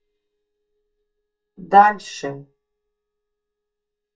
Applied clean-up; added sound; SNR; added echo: neural mask model DeepFilterNet 3.